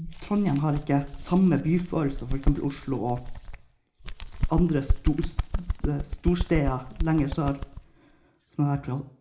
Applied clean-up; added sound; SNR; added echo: none; Bird; 4 dB; reverberation time 0.4 s.